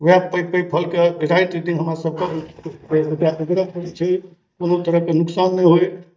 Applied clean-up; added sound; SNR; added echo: neural mask model DeepFilterNet 3.